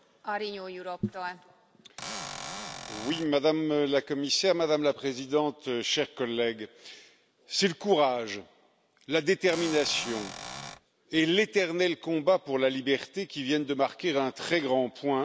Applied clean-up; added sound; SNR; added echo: none; Cupboard open or close / Door; 10 dB; none.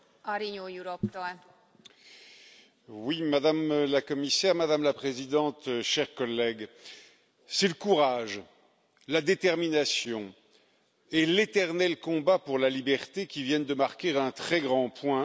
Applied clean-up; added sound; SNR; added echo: none; none; none; none.